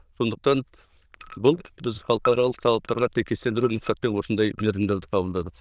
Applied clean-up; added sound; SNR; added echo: neural diffusion model UNIVERSE++.